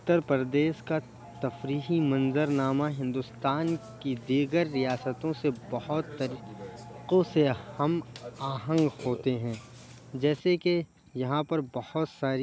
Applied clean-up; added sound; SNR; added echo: none; Burping, eructation; 17 dB; none.